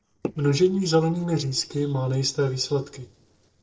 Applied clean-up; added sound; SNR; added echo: neural separator model SepFormer DNS4.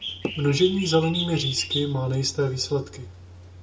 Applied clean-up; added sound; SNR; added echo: none; Bird; 10 dB; reverberation time 0.2 s.